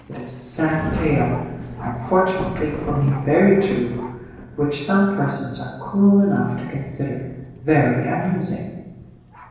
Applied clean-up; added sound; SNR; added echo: none; Thunder; 13 dB; reverberation time 1.0 s.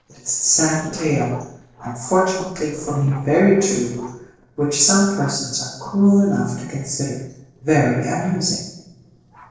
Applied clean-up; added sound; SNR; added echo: neural separator model SepFormer DNS4.